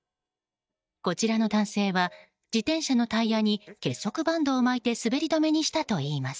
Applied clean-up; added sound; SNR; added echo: neural mask model DeepFilterNet 3.